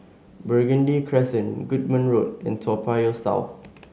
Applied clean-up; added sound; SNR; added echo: none; none; none; none.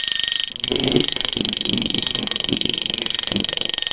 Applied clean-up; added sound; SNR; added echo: neural separator model SepFormer WHAMR!.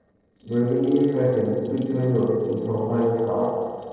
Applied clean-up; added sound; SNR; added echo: neural separator model SepFormer DNS4.